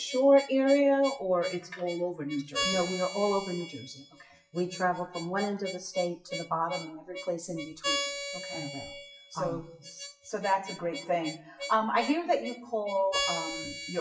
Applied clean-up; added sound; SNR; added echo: classical method WPE with log-MMSE.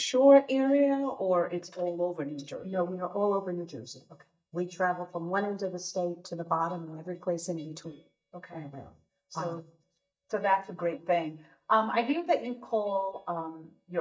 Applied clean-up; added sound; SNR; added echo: neural mask model DeepFilterNet 3.